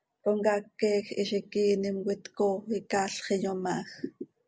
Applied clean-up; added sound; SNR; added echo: none; none; none; none.